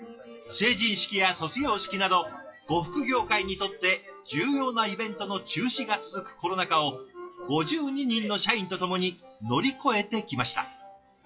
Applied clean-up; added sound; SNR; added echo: classical method WPE with log-MMSE.